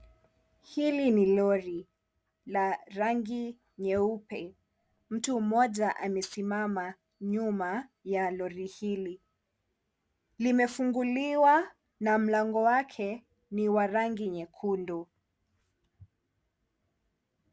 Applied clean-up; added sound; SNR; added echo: none; none; none; none.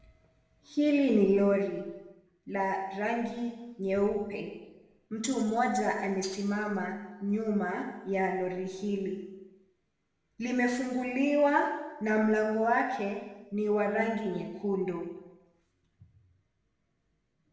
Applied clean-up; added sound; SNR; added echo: none; none; none; reverberation time 1.0 s.